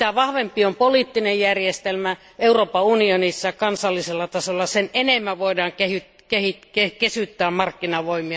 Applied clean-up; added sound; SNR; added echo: none; none; none; none.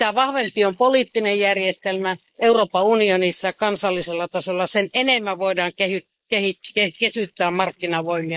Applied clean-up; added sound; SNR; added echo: neural mask model Resemble Enhance denoiser.